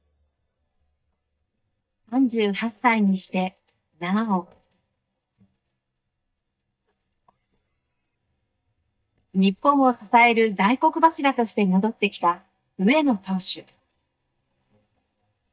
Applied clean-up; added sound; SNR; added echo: neural mask model DeepFilterNet 3.